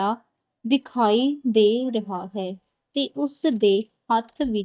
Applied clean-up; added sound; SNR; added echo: neural mask model DeepFilterNet 3.